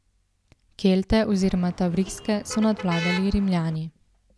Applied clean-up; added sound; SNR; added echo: none; Motor vehicle (road); 12 dB; none.